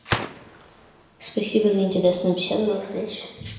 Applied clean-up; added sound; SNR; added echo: none; Gunshot, gunfire; 12 dB; reverberation time 1.0 s.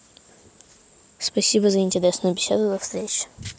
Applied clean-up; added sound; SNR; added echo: none; none; none; none.